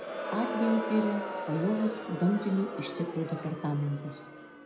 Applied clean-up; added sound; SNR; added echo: none; Crowd; 6 dB; reverberation time 0.7 s.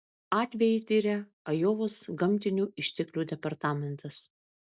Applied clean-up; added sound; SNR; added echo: none; none; none; none.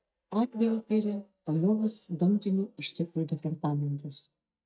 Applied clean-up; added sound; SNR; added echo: neural mask model DeepFilterNet 3.